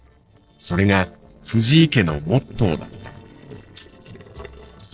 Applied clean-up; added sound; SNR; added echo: neural separator model SepFormer DNS4.